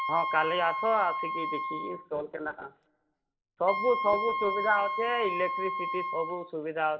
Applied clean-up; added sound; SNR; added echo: none; Wind instrument, woodwind instrument; 3 dB; reverberation time 0.4 s.